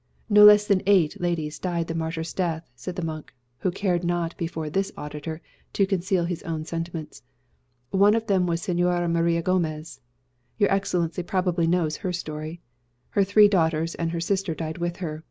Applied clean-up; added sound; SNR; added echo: none; none; none; none.